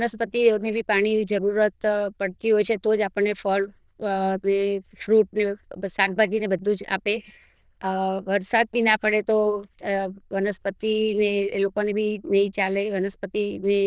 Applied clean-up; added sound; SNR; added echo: neural diffusion model UNIVERSE++.